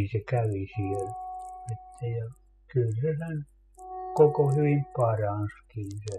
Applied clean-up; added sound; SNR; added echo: classical method spectral subtraction.